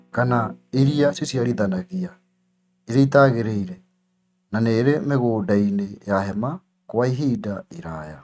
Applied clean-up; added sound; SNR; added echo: neural mask model RNNoise.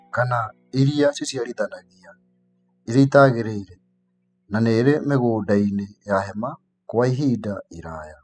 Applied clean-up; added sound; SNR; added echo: classical method spectral subtraction.